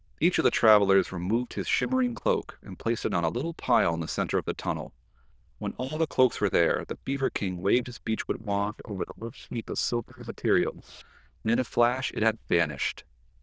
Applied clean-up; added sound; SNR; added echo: neural diffusion model UNIVERSE++.